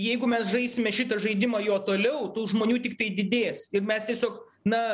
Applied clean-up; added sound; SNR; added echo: none; none; none; none.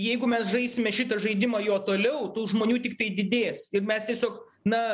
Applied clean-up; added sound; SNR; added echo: neural mask model Resemble Enhance denoiser.